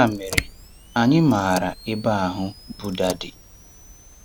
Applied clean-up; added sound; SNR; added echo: none; Car + Camera; 12 dB; none.